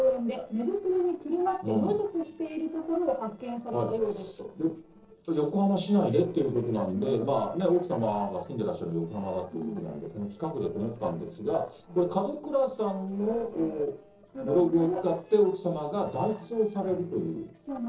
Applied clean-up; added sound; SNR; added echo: neural separator model SepFormer DNS4.